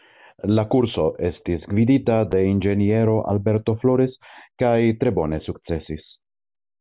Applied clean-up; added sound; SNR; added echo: none; none; none; none.